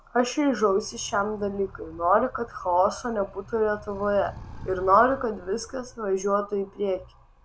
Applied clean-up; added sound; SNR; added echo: none; Animal; 20 dB; none.